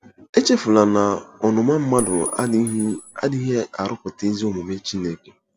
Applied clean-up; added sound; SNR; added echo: none; Chink, clink; 12 dB; none.